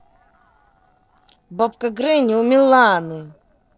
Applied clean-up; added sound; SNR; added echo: neural separator model SepFormer DNS4.